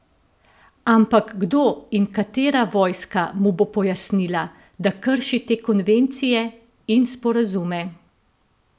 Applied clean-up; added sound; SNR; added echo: none; none; none; none.